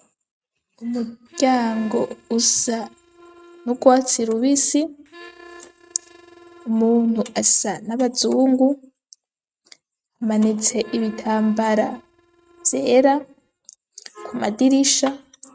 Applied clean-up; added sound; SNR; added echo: neural mask model RNNoise.